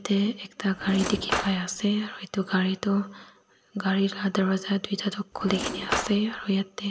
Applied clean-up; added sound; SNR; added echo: none; Cutlery, silverware / Drawer open or close; 5 dB; none.